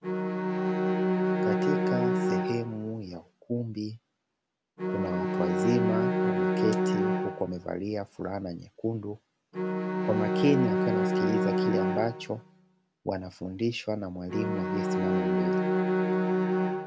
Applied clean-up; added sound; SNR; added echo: none; Bowed string instrument; -5 dB; none.